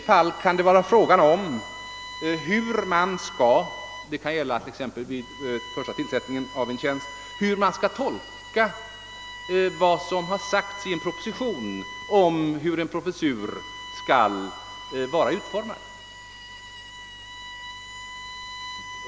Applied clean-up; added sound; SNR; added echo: none; Bowed string instrument; 14 dB; none.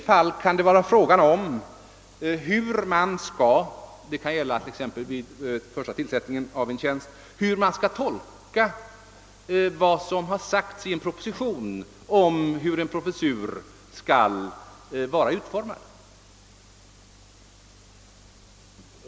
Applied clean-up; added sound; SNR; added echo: none; none; none; none.